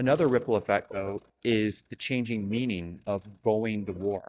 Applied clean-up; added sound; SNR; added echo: neural mask model DeepFilterNet 3.